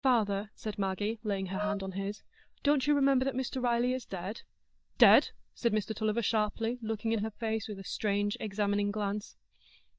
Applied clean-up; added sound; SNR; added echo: neural mask model DeepFilterNet 3.